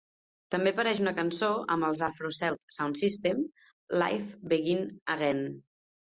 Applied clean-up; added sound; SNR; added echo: none; none; none; none.